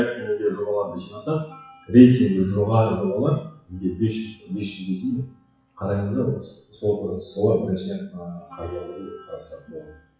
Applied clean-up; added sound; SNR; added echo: classical method WPE with log-MMSE.